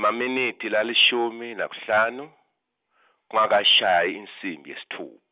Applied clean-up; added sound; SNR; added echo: none; none; none; none.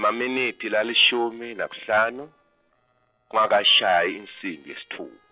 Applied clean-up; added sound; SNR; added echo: neural separator model SepFormer DNS4.